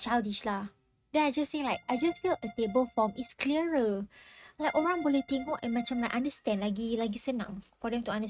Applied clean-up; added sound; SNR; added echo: neural mask model RNNoise.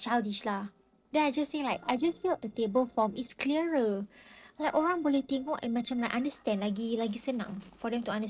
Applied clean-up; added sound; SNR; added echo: neural separator model SepFormer DNS4.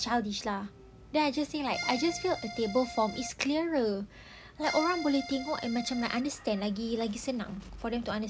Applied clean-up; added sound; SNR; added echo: none; Accordion; 9 dB; none.